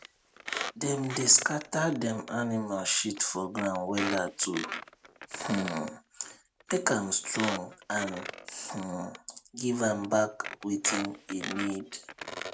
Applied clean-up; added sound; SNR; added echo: none; Squeak; 11 dB; none.